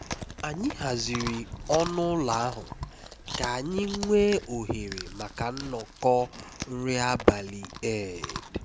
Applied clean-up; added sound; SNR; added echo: none; Chewing, mastication; 10 dB; none.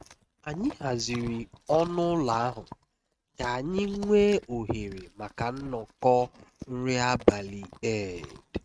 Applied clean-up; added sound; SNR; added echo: neural mask model RNNoise.